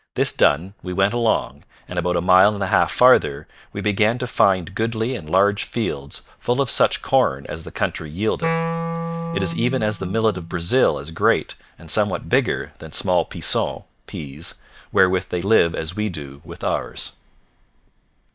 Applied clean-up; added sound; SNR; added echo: neural mask model DeepFilterNet 3.